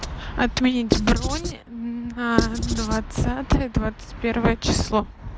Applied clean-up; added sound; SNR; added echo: none; Writing; 1 dB; none.